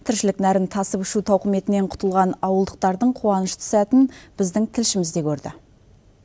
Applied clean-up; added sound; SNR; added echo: none; none; none; none.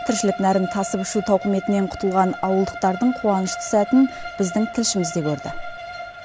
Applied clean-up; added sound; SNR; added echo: none; Bowed string instrument; 11 dB; none.